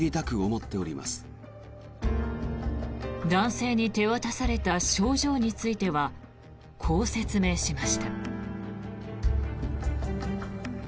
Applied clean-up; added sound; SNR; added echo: none; none; none; none.